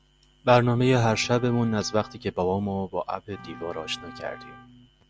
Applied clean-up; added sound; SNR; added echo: none; Acoustic guitar / Strum + Wind instrument, woodwind instrument; 20 dB; none.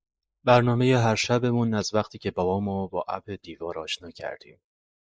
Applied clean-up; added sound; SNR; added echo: neural mask model Resemble Enhance denoiser.